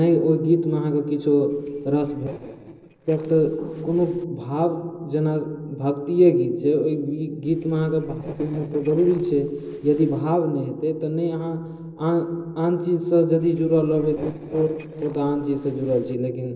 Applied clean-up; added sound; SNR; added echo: neural separator model SepFormer DNS4.